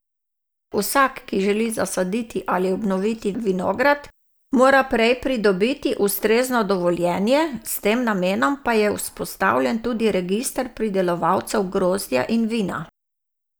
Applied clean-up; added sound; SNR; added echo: none; none; none; none.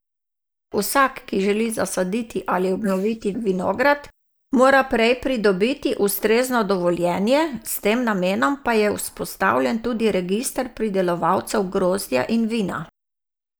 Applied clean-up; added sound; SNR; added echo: neural mask model Resemble Enhance denoiser.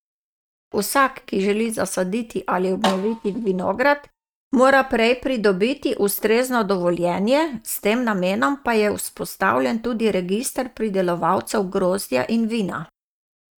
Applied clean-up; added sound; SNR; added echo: neural mask model RNNoise.